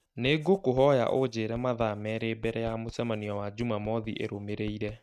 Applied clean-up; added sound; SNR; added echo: neural mask model RNNoise.